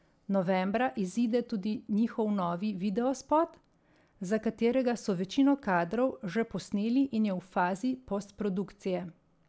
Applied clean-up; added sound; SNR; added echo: none; none; none; none.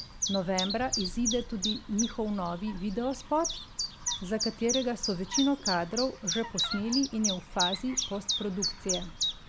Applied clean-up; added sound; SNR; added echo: none; Chirp, tweet; 3 dB; none.